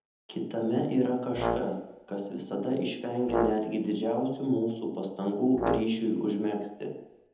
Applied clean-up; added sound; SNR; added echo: none; Brass instrument; 7 dB; reverberation time 0.8 s.